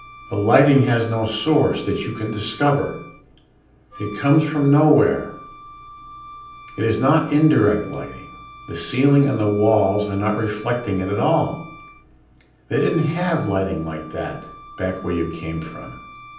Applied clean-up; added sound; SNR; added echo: none; Wind instrument, woodwind instrument; 20 dB; reverberation time 0.6 s.